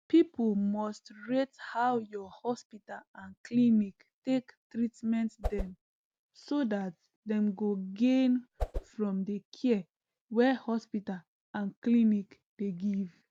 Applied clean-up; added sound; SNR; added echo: none; Whoosh, swoosh, swish; 5 dB; none.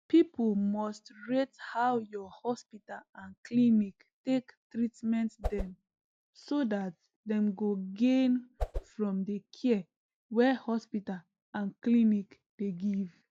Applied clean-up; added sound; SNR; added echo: classical method log-MMSE.